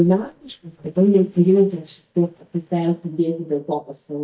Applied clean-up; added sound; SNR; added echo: neural mask model DeepFilterNet 3.